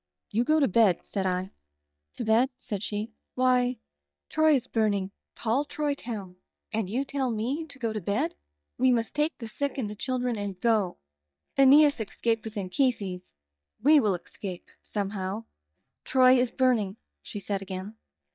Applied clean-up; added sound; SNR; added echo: neural mask model DeepFilterNet 3.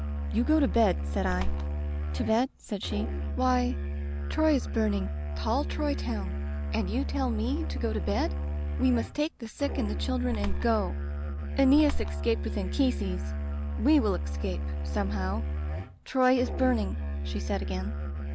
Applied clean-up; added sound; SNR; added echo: none; Bird + Musical instrument; 1 dB; none.